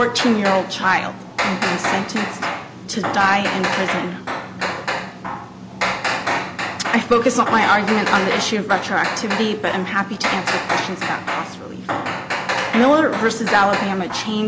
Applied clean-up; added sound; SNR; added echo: none; Hammer; 4 dB; none.